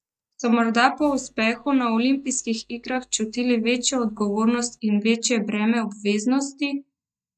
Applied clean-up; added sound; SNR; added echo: neural mask model DeepFilterNet 3.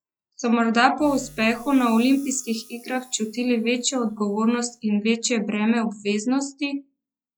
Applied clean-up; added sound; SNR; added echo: classical method log-MMSE.